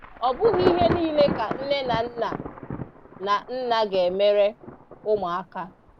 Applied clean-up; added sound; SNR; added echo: none; Thunder / Traffic noise, roadway noise / Rain / Insect; 7 dB; none.